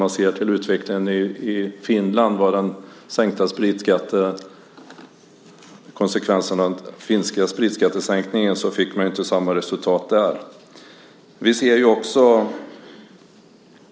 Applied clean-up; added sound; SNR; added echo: none; none; none; none.